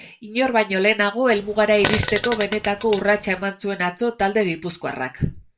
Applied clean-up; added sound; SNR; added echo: none; Fart; 4 dB; reverberation time 0.2 s.